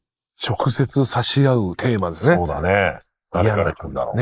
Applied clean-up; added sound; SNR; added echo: neural mask model Resemble Enhance denoiser.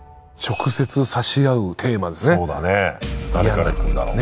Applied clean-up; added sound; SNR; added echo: none; none; none; none.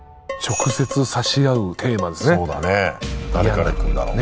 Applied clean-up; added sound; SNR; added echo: none; Dishes, pots, and pans; 14 dB; none.